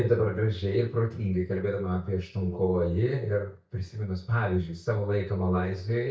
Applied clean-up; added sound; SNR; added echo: neural mask model DeepFilterNet 3.